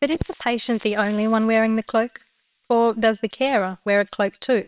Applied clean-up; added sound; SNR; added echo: neural separator model SepFormer WHAMR!.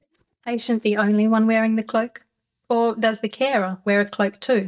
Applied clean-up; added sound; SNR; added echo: neural mask model DeepFilterNet 3.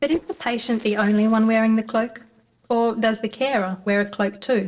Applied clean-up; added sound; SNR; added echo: neural separator model SepFormer DNS4.